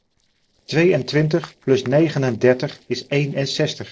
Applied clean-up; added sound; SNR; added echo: neural separator model SepFormer DNS4.